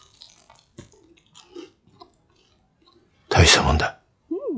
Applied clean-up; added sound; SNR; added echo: classical method log-MMSE.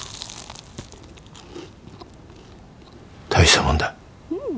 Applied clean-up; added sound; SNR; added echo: none; Chewing, mastication; 13 dB; none.